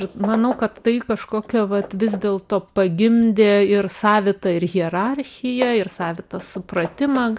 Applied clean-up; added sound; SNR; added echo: none; Hammer / Wood; 18 dB; none.